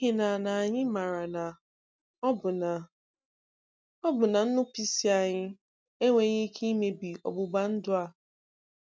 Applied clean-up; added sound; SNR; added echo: none; none; none; none.